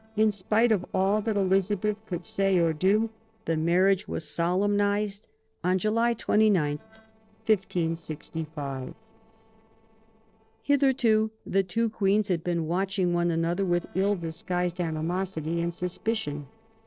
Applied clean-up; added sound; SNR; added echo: neural separator model SepFormer DNS4.